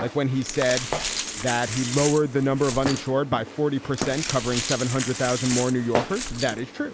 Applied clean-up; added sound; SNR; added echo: none; Glass + Walk, footsteps; 6 dB; none.